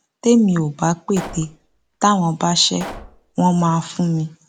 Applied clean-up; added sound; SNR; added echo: none; Explosion; 17 dB; none.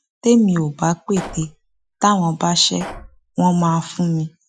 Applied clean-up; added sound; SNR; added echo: classical method Wiener filter.